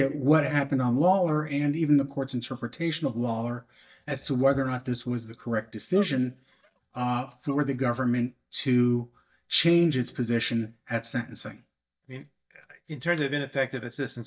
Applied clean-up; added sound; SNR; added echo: neural mask model DeepFilterNet 3.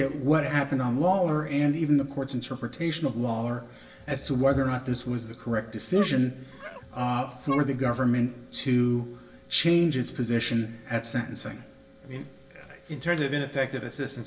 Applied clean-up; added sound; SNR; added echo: none; Dog; 14 dB; reverberation time 0.7 s.